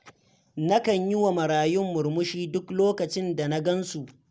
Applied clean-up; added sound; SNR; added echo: none; none; none; none.